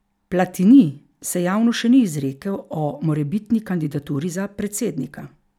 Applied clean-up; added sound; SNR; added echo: none; none; none; none.